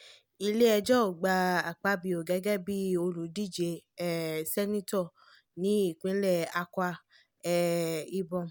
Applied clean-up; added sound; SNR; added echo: none; none; none; none.